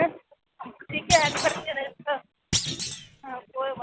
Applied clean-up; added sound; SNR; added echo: none; Thump, thud; 3 dB; none.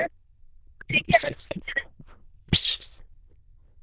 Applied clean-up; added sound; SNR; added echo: neural diffusion model UNIVERSE++.